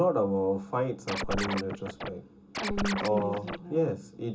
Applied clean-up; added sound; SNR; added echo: none; Scratching (performance technique); 4 dB; reverberation time 0.2 s.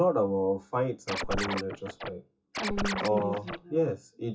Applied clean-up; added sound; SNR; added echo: classical method WPE with log-MMSE.